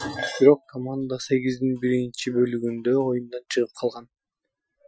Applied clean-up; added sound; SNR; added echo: classical method Wiener filter.